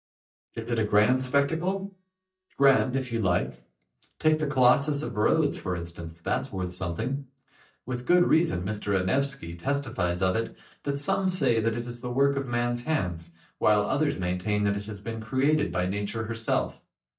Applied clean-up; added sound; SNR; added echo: neural mask model DeepFilterNet 3.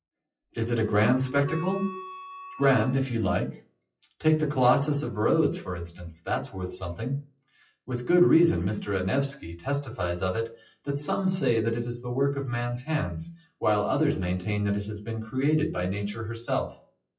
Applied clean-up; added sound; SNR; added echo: classical method WPE with log-MMSE.